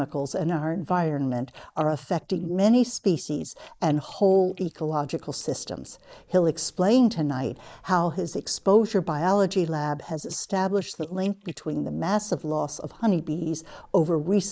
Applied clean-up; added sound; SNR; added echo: neural mask model Resemble Enhance denoiser.